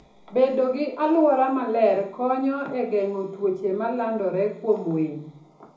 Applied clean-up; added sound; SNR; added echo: none; none; none; reverberation time 0.4 s.